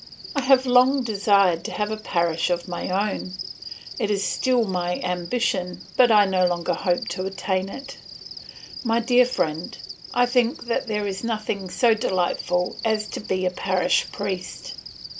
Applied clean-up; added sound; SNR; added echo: none; Finger snapping + Cricket; 15 dB; none.